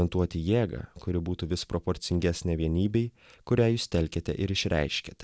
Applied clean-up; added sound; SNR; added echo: none; none; none; none.